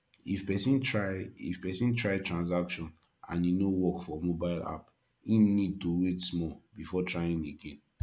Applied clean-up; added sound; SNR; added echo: none; none; none; none.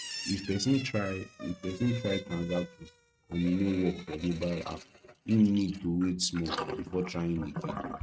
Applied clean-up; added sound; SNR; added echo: neural mask model RNNoise.